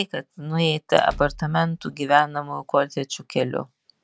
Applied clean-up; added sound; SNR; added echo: none; Door / Car; 18 dB; none.